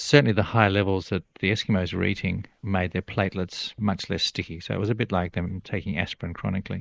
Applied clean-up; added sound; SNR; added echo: neural mask model Resemble Enhance denoiser.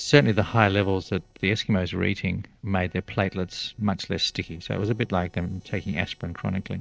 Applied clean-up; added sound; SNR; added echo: neural separator model SepFormer DNS4.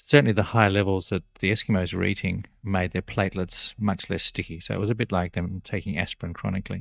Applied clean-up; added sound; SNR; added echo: neural mask model DeepFilterNet 3.